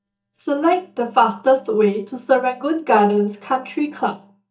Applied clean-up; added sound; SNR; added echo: neural mask model DeepFilterNet 3.